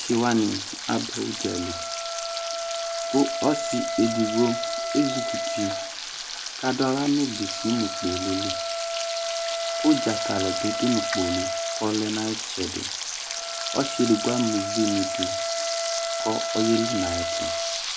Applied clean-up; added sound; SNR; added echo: none; Wind instrument, woodwind instrument + Frying (food); 2 dB; none.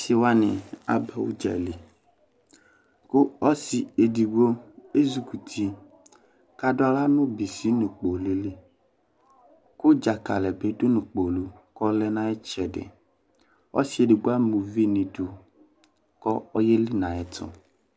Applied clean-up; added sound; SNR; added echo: none; none; none; none.